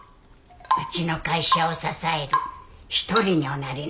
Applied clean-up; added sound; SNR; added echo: none; Drip / Water tap, faucet / Rain; 4 dB; none.